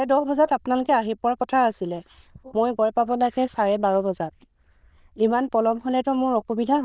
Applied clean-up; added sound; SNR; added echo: neural diffusion model UNIVERSE++.